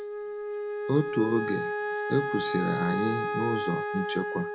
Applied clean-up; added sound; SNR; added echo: none; Wind instrument, woodwind instrument; 1 dB; none.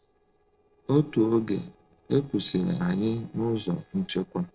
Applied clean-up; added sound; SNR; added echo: neural separator model SepFormer DNS4.